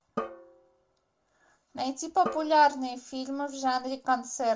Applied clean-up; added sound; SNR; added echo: none; Drum; 13 dB; reverberation time 0.2 s.